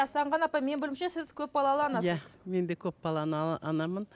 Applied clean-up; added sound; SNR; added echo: none; none; none; none.